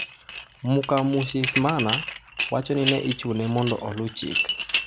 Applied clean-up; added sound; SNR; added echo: none; Dishes, pots, and pans; 3 dB; none.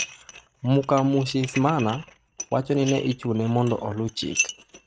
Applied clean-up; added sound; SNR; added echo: neural mask model RNNoise.